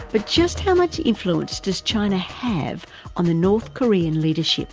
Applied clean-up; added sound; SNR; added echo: none; none; none; none.